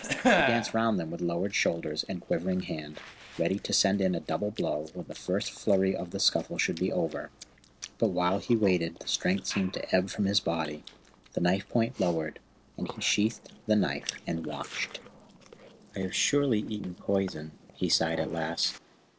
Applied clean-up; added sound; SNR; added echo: neural separator model SepFormer DNS4.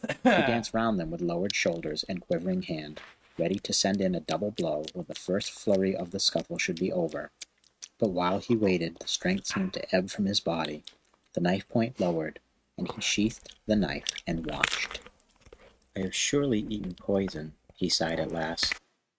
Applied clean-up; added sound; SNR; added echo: neural mask model RNNoise.